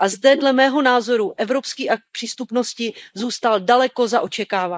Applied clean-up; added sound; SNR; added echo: neural mask model Resemble Enhance denoiser.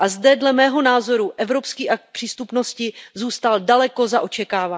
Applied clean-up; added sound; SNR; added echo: none; none; none; none.